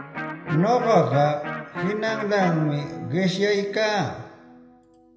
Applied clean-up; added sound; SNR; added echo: none; Electric guitar; 11 dB; reverberation time 0.8 s.